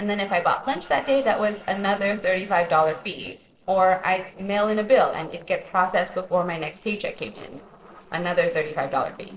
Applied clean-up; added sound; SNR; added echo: neural separator model SepFormer DNS4.